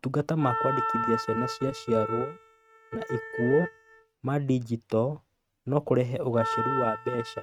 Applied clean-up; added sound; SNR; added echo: neural mask model RNNoise.